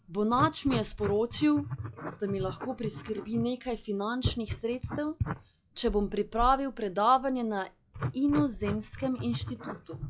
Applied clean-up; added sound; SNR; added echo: classical method log-MMSE.